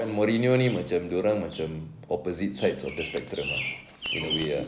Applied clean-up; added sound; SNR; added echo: none; Bird vocalization, bird call, bird song; 10 dB; none.